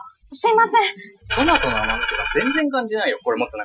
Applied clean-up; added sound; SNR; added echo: classical method Wiener filter.